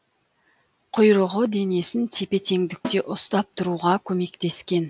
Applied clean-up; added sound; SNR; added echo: none; Snare drum; 15 dB; none.